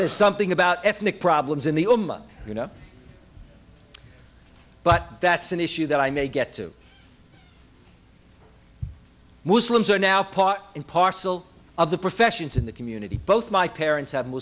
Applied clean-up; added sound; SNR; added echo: none; none; none; none.